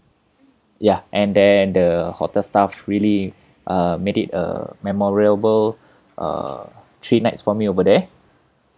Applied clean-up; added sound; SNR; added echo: none; none; none; none.